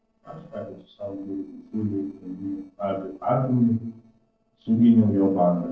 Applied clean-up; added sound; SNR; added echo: neural separator model SepFormer DNS4.